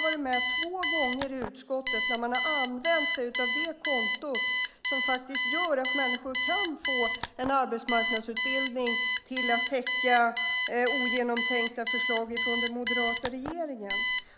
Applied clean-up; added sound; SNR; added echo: none; Alarm; -3 dB; none.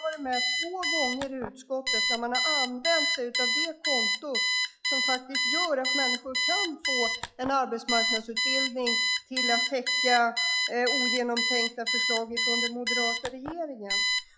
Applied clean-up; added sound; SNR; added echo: classical method log-MMSE.